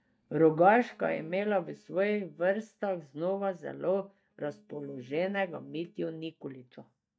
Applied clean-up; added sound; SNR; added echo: neural mask model DeepFilterNet 3.